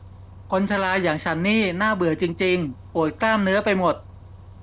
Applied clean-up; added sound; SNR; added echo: none; Bus; 19 dB; none.